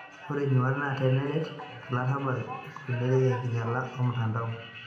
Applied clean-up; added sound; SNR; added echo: none; none; none; reverberation time 0.7 s.